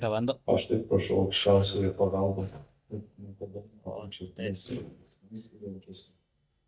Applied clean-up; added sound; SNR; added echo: neural mask model DeepFilterNet 3.